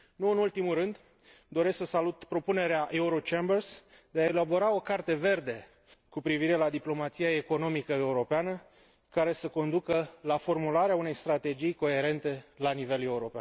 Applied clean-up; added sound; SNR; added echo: none; none; none; none.